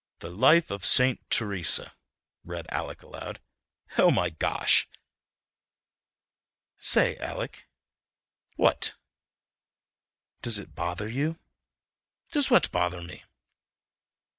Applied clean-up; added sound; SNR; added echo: none; none; none; none.